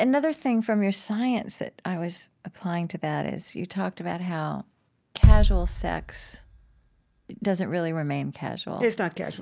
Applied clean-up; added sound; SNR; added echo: none; Bass drum; -5 dB; none.